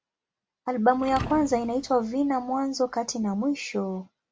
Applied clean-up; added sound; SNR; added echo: none; Thump, thud; 15 dB; none.